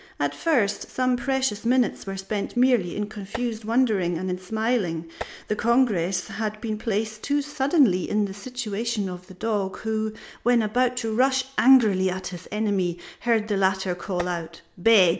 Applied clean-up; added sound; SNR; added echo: none; Tap; 15 dB; none.